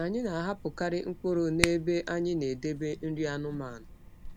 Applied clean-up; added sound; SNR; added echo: none; Hands; 9 dB; none.